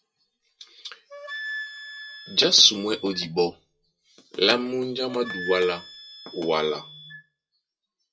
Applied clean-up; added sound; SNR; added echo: classical method WPE with log-MMSE.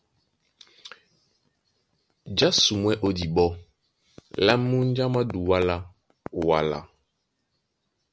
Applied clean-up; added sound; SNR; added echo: none; none; none; none.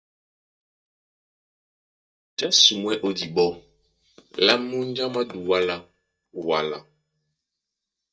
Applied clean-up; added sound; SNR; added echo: neural mask model DeepFilterNet 3.